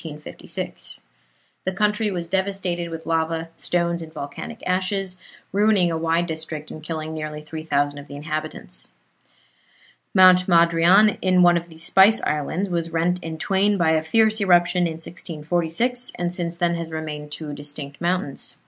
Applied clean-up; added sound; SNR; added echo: none; none; none; none.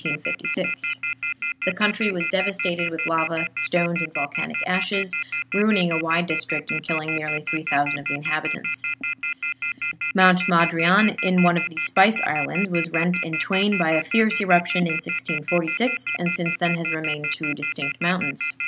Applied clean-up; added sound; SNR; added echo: none; Telephone; 3 dB; none.